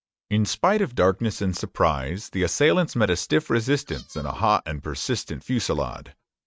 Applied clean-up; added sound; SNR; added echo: neural mask model RNNoise.